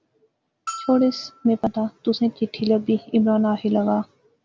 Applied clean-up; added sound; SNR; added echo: none; Bell; 17 dB; none.